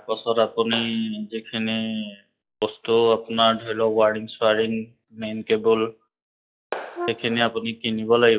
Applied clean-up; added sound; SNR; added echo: classical method log-MMSE.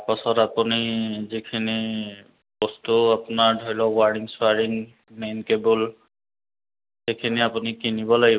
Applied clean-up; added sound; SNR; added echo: none; none; none; none.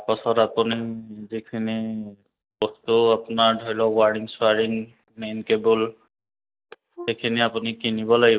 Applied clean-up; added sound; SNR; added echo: neural mask model DeepFilterNet 3.